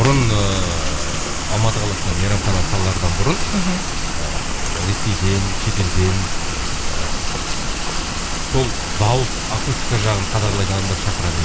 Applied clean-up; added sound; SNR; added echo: none; Rain; -1 dB; none.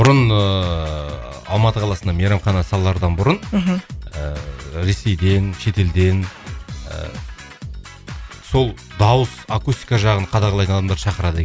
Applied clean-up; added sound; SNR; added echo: none; none; none; none.